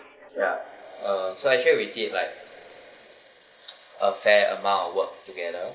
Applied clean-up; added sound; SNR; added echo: neural mask model Resemble Enhance denoiser.